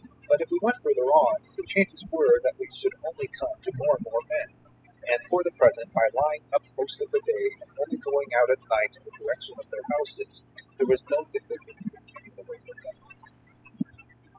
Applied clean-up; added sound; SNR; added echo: classical method spectral subtraction.